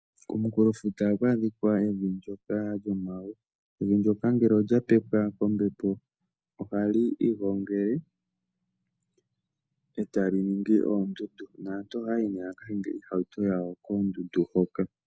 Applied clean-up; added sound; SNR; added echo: none; none; none; none.